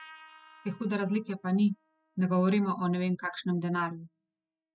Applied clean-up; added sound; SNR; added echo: classical method spectral subtraction.